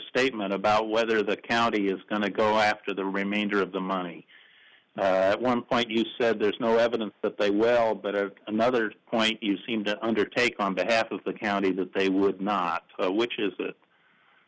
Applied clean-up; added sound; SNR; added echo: none; none; none; none.